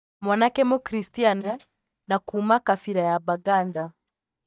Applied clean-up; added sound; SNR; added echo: neural mask model DeepFilterNet 3.